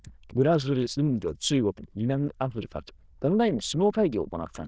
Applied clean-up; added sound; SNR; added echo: neural diffusion model UNIVERSE++.